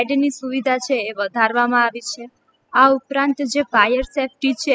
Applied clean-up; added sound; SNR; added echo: classical method spectral subtraction.